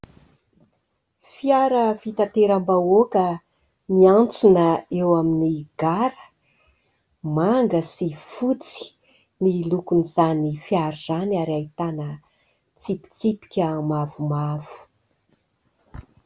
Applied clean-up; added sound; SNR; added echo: none; none; none; none.